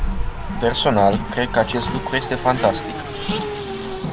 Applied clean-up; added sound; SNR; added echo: none; Race car, auto racing; 3 dB; none.